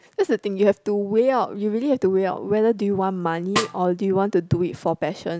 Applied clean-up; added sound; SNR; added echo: none; Snare drum; 9 dB; none.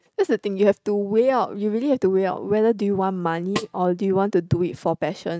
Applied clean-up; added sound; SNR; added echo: neural mask model RNNoise.